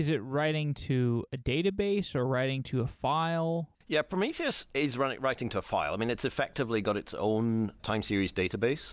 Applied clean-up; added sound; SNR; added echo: none; none; none; none.